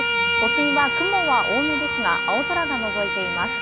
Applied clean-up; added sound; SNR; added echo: none; Bowed string instrument; -2 dB; none.